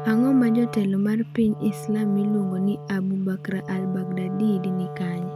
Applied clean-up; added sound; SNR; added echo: none; Wind instrument, woodwind instrument; 11 dB; none.